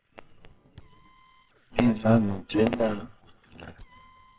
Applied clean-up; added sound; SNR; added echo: neural separator model SepFormer WHAMR!.